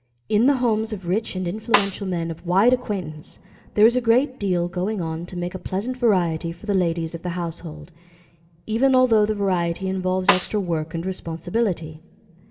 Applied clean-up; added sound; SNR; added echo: none; Snare drum; 2 dB; reverberation time 1.0 s.